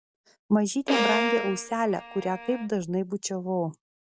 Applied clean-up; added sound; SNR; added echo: none; Bowed string instrument; 2 dB; none.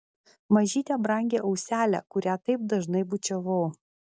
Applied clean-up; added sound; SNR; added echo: none; none; none; none.